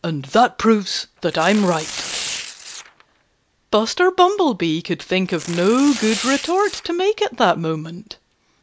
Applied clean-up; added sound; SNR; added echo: none; Tearing; 14 dB; none.